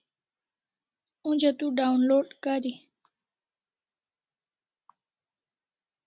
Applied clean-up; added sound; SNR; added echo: none; none; none; none.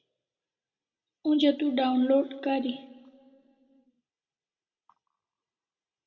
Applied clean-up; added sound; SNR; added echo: none; none; none; reverberation time 1.2 s.